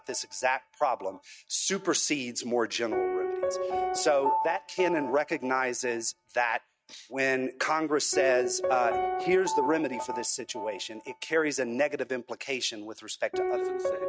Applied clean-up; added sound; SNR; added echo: neural mask model RNNoise.